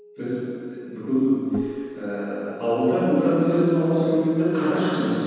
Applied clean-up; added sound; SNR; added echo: none; Acoustic guitar; 18 dB; reverberation time 2.1 s.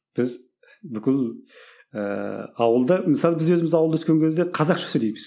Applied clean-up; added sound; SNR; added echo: none; none; none; none.